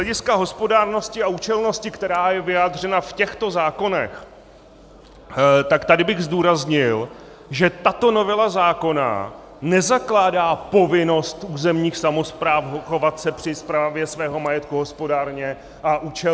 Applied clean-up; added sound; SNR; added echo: none; none; none; none.